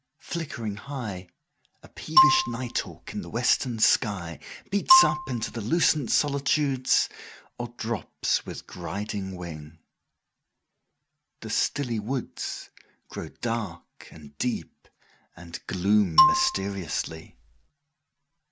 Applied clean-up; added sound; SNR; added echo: none; Marimba, xylophone; -4 dB; none.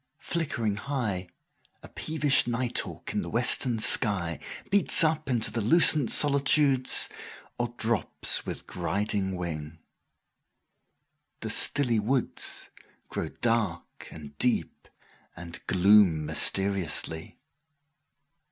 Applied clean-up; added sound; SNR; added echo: none; none; none; none.